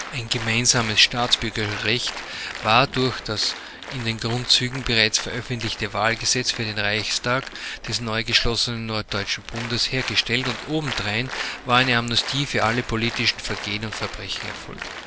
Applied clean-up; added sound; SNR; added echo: none; Applause; 12 dB; none.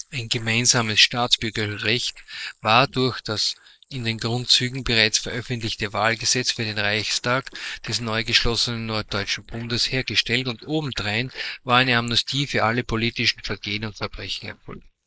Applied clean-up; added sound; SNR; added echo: neural mask model Resemble Enhance denoiser.